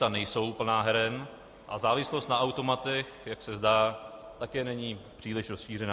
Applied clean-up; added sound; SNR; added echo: none; none; none; none.